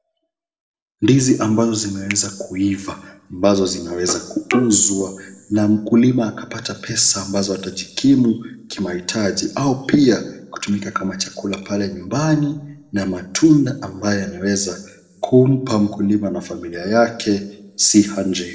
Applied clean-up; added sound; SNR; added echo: neural separator model SepFormer DNS4.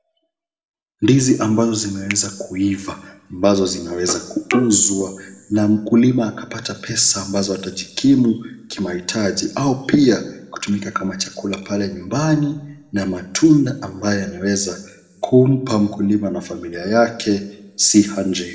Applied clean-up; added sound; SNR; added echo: none; Finger snapping; 19 dB; reverberation time 0.7 s.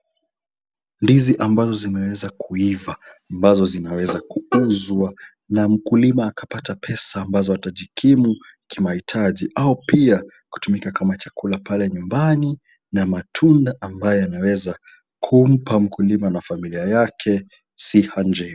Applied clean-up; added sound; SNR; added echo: none; none; none; none.